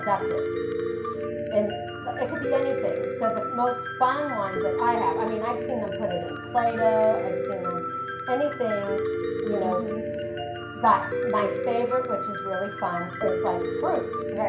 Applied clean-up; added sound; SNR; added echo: none; Piano; 2 dB; reverberation time 0.5 s.